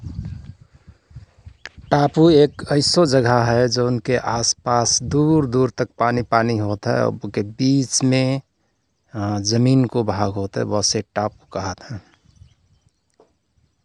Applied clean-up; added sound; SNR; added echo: none; none; none; none.